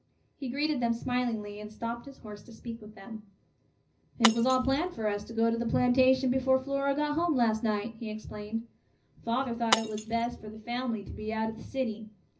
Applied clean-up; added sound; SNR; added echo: none; Shatter; 9 dB; reverberation time 0.4 s.